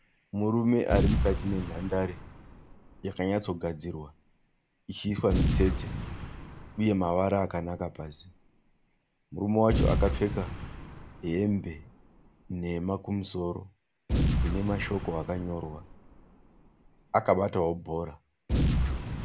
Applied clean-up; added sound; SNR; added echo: none; Boom; 2 dB; none.